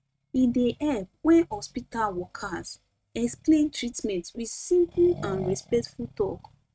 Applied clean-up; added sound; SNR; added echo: neural mask model RNNoise.